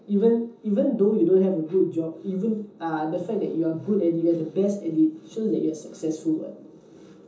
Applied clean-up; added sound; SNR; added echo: none; none; none; reverberation time 0.6 s.